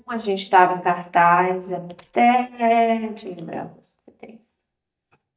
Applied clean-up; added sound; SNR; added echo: neural mask model DeepFilterNet 3.